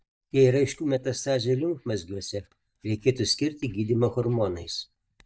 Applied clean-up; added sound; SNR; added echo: neural mask model DeepFilterNet 3.